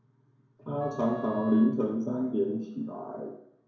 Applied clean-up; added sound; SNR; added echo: none; Wind instrument, woodwind instrument; 18 dB; reverberation time 0.6 s.